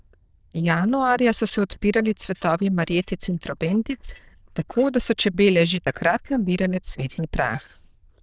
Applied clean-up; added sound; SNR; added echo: neural diffusion model UNIVERSE++.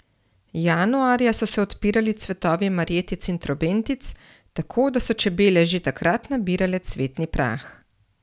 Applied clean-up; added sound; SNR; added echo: none; none; none; none.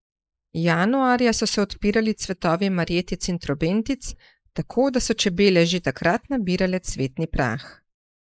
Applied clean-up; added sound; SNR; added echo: neural mask model Resemble Enhance denoiser.